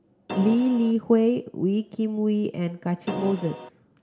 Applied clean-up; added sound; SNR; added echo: none; Keyboard (musical); 9 dB; none.